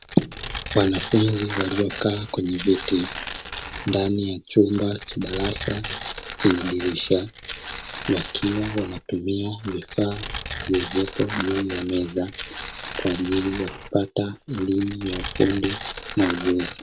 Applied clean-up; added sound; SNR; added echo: none; Tearing; 8 dB; none.